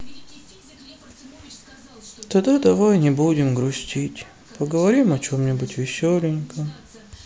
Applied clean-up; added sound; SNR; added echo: none; none; none; none.